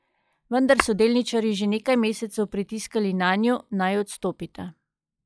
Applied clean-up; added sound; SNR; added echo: classical method log-MMSE.